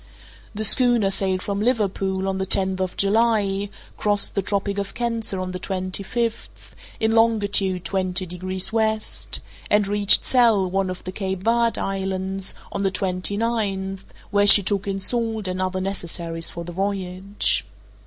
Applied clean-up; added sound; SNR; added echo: none; none; none; none.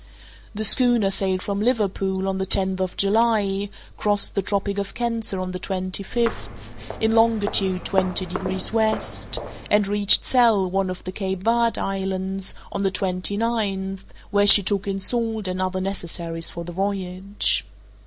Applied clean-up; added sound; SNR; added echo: none; Walk, footsteps; 9 dB; none.